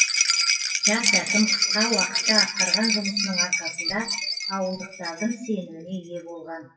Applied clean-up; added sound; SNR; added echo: classical method WPE with log-MMSE.